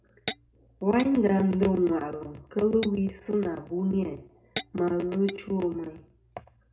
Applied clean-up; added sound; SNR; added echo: none; Tap / Glass; 13 dB; reverberation time 0.2 s.